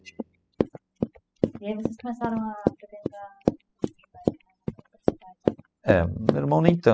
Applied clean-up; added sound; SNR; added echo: classical method spectral subtraction.